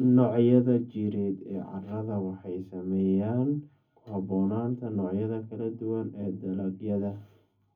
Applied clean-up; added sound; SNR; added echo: none; none; none; reverberation time 0.3 s.